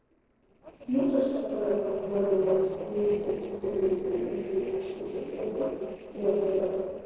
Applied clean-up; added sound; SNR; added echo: neural separator model SepFormer DNS4.